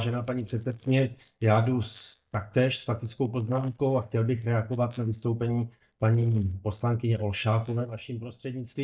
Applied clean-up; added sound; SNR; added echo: neural mask model DeepFilterNet 3.